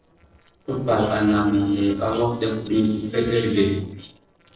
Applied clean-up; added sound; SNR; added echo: neural separator model SepFormer DNS4.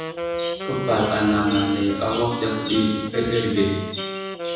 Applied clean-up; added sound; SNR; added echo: none; Wind instrument, woodwind instrument; 7 dB; reverberation time 1.1 s.